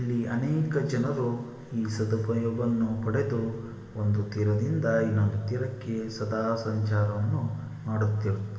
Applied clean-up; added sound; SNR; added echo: none; none; none; reverberation time 1.9 s.